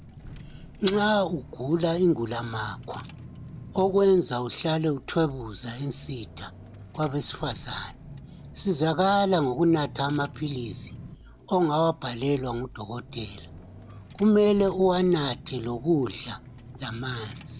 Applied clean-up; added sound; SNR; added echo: none; Engine / Car; 17 dB; none.